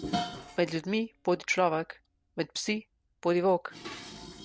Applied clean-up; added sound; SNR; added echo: none; Dishes, pots, and pans; 11 dB; none.